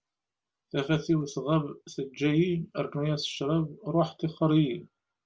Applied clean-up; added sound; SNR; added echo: none; none; none; none.